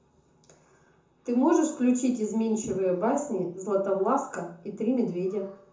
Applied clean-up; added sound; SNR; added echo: none; none; none; reverberation time 0.6 s.